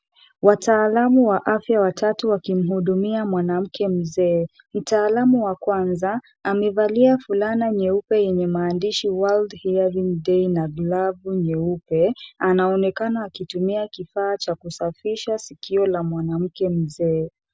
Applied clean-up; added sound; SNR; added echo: none; none; none; none.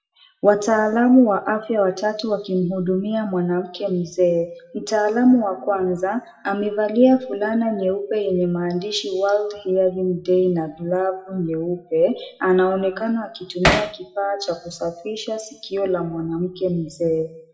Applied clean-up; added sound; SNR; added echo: classical method WPE with log-MMSE.